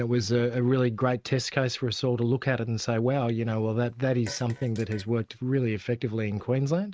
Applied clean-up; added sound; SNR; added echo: neural mask model RNNoise.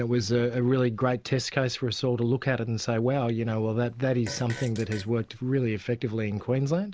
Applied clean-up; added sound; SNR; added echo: none; Fart; 17 dB; none.